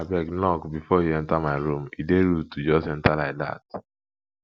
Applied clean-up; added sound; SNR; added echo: none; none; none; none.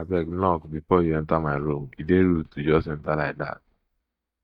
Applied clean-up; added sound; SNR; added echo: neural mask model DeepFilterNet 3.